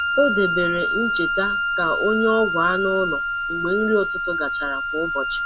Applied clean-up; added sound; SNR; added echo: none; Wind instrument, woodwind instrument; 0 dB; none.